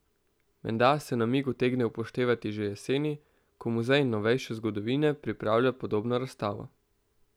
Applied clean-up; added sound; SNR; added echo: none; none; none; none.